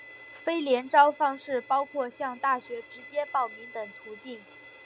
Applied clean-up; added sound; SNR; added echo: none; Bowed string instrument; 20 dB; none.